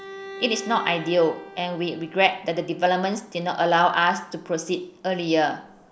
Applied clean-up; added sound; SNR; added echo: none; Bowed string instrument; 18 dB; none.